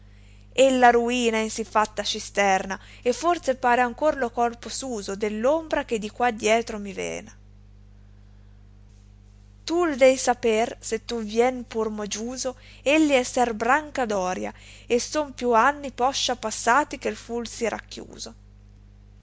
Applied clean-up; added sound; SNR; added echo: none; none; none; none.